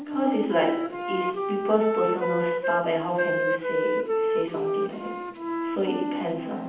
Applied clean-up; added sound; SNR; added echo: none; Wind instrument, woodwind instrument; 0 dB; reverberation time 0.8 s.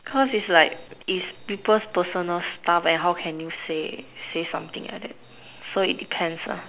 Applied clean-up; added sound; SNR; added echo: none; none; none; none.